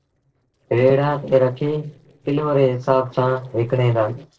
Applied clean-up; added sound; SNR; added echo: neural separator model SepFormer DNS4.